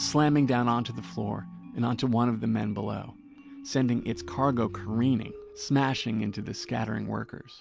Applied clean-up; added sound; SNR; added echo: none; none; none; none.